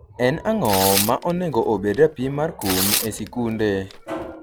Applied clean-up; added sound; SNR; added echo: none; Tearing; 6 dB; none.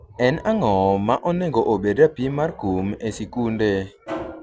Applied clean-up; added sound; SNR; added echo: none; none; none; none.